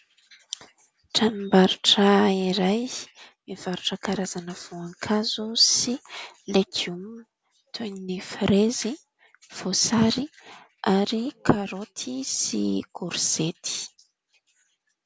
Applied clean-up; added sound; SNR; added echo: none; none; none; none.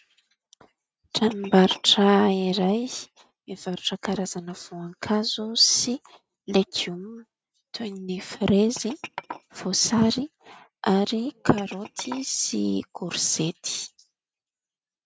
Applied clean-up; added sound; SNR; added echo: neural mask model RNNoise.